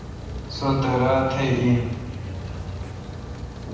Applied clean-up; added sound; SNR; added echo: none; Rain; 7 dB; reverberation time 1.1 s.